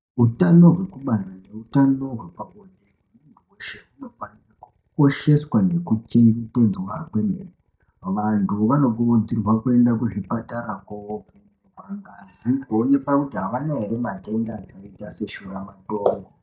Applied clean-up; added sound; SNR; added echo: neural mask model DeepFilterNet 3.